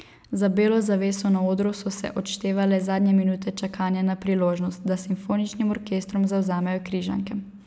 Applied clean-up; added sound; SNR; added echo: none; none; none; none.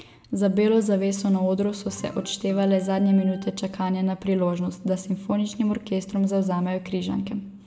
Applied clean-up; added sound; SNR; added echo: none; Organ; 19 dB; reverberation time 0.5 s.